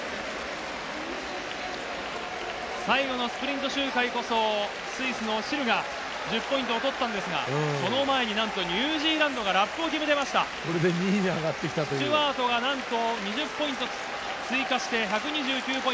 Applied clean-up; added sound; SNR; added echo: none; none; none; none.